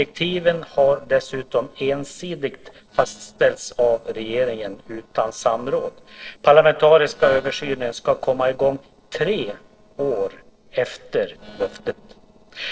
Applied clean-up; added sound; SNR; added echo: neural separator model SepFormer DNS4.